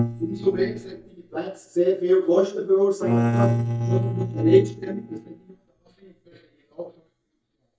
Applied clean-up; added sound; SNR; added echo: neural mask model DeepFilterNet 3.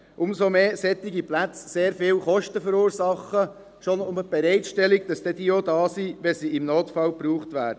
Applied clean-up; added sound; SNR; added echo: none; none; none; none.